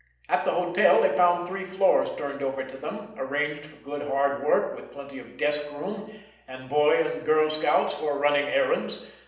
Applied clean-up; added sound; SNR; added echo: none; none; none; reverberation time 0.8 s.